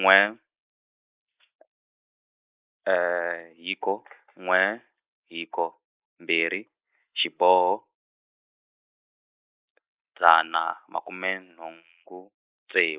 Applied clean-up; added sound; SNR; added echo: neural mask model Resemble Enhance denoiser.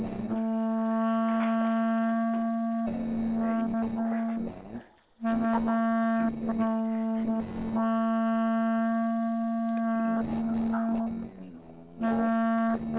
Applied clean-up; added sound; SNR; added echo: neural separator model SepFormer DNS4.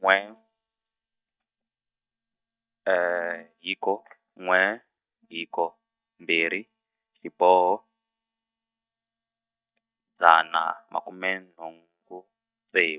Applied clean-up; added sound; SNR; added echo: neural mask model DeepFilterNet 3.